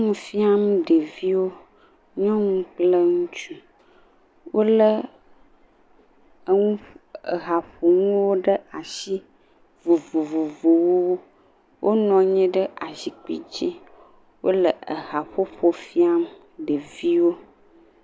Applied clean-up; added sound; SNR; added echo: none; none; none; none.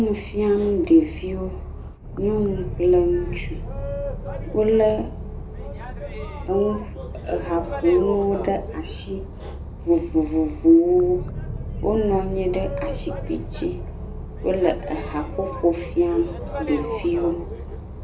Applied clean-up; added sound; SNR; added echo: none; Boat, Water vehicle; 8 dB; reverberation time 0.3 s.